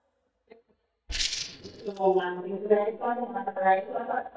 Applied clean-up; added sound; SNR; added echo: neural mask model DeepFilterNet 3.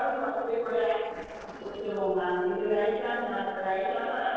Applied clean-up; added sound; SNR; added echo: neural separator model SepFormer DNS4.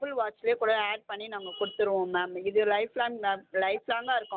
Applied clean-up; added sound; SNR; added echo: none; none; none; none.